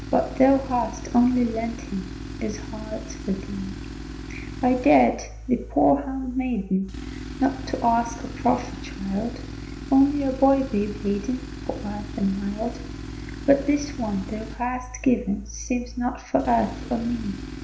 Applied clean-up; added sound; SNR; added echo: none; Tools; 10 dB; reverberation time 0.5 s.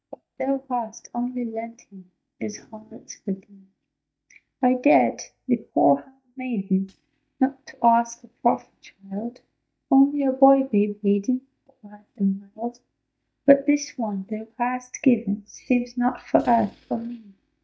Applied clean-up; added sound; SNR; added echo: neural mask model DeepFilterNet 3.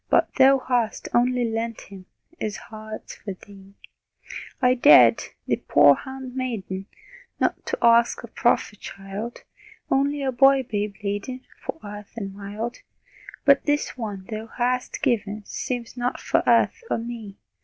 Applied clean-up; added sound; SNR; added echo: none; none; none; none.